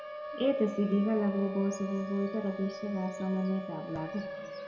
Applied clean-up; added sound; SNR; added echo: none; Siren; 9 dB; reverberation time 1.5 s.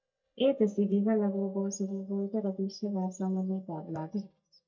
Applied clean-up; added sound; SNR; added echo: neural mask model DeepFilterNet 3.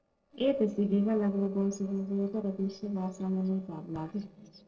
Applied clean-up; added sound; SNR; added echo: neural separator model SepFormer DNS4.